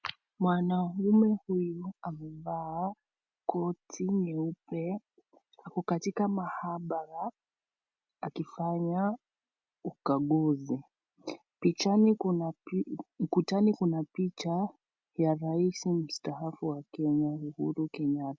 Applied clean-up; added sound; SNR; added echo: none; none; none; none.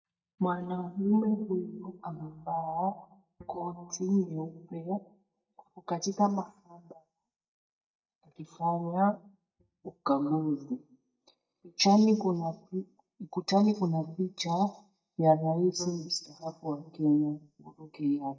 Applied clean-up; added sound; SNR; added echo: neural mask model DeepFilterNet 3.